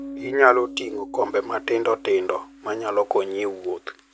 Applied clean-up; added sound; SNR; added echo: none; Bass guitar; 17 dB; none.